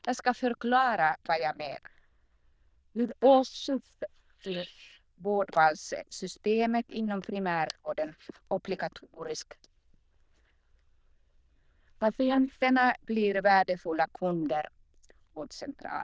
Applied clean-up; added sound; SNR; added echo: neural diffusion model UNIVERSE++.